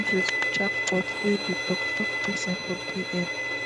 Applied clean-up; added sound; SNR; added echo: none; Bowed string instrument; -2 dB; none.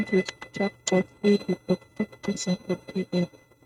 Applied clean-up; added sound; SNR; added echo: neural mask model RNNoise.